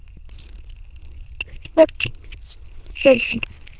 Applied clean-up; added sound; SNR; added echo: neural diffusion model UNIVERSE++.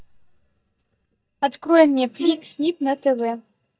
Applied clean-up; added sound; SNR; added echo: neural mask model DeepFilterNet 3.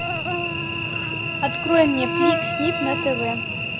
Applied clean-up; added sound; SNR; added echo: none; Cricket / Buzz; 0 dB; none.